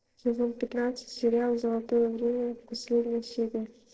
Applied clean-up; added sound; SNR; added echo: neural separator model SepFormer DNS4.